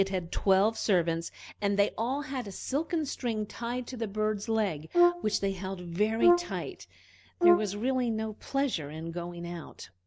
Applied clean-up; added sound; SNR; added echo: none; Brass instrument; -1 dB; none.